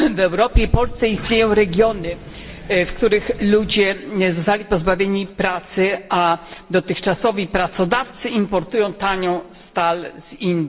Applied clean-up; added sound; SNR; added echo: none; Sliding door; 15 dB; reverberation time 1.8 s.